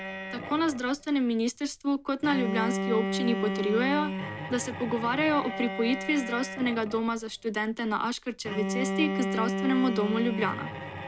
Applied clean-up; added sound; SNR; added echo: none; Bowed string instrument; 5 dB; none.